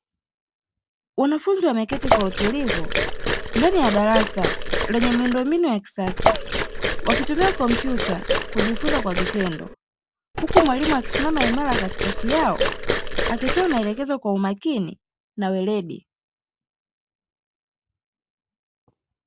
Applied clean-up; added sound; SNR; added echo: none; Liquid; -1 dB; none.